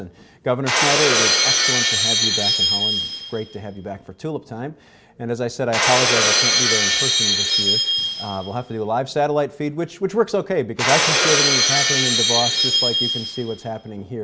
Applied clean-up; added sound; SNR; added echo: none; Shatter; -4 dB; none.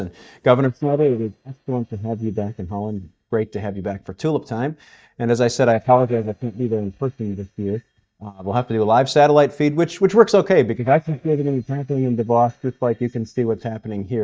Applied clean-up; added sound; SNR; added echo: neural mask model DeepFilterNet 3.